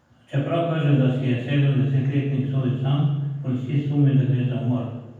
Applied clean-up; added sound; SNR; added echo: none; none; none; reverberation time 1.2 s.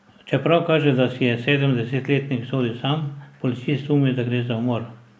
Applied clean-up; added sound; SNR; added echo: none; none; none; none.